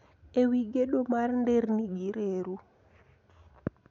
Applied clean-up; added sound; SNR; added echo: none; none; none; none.